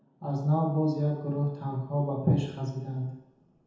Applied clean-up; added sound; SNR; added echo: none; none; none; reverberation time 1.0 s.